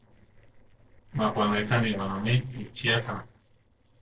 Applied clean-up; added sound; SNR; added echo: neural separator model SepFormer DNS4.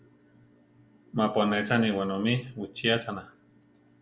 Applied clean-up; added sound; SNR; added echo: none; none; none; none.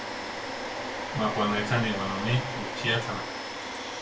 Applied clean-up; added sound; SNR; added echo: none; Domestic sounds, home sounds; 3 dB; reverberation time 0.2 s.